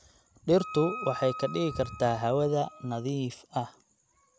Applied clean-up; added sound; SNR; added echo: none; Wind instrument, woodwind instrument; 12 dB; none.